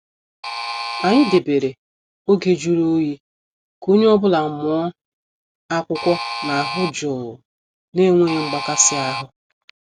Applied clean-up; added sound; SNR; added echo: none; Alarm; 6 dB; none.